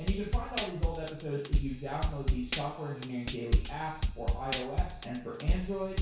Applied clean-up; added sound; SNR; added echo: none; Drum kit; -4 dB; reverberation time 0.6 s.